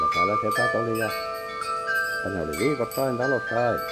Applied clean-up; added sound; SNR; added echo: none; Wind chime; -1 dB; none.